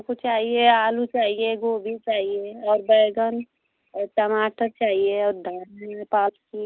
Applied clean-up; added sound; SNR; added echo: none; none; none; none.